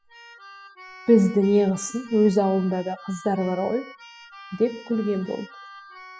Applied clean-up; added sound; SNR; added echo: classical method spectral subtraction.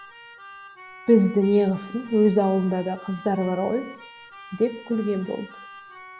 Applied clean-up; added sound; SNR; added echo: none; Keyboard (musical); 19 dB; none.